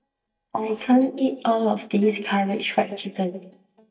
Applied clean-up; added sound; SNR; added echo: neural mask model DeepFilterNet 3.